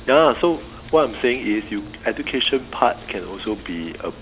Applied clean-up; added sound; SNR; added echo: none; Wind; 19 dB; none.